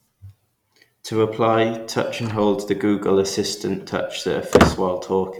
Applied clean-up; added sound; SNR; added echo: none; Squeak; 3 dB; none.